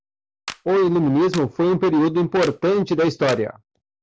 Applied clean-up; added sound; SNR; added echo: none; Clapping; 20 dB; none.